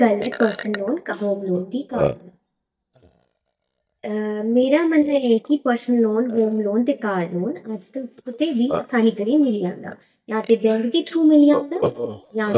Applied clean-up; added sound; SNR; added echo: neural mask model DeepFilterNet 3.